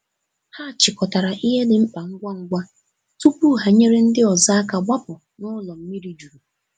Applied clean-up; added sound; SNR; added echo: none; none; none; none.